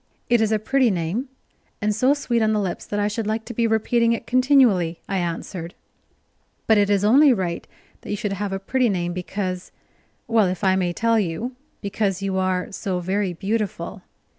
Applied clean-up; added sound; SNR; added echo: none; none; none; none.